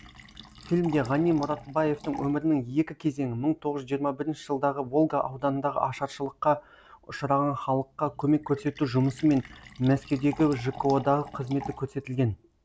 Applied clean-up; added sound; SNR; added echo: none; Fill (with liquid); 20 dB; none.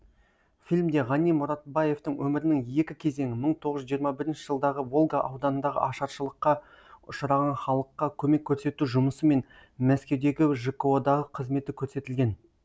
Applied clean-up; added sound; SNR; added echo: none; none; none; none.